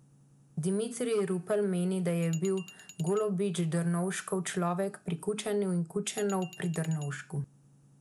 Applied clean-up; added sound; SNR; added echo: none; Glass; 18 dB; none.